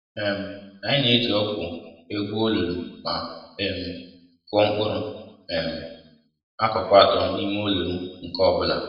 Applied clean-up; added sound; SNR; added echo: none; none; none; reverberation time 1.0 s.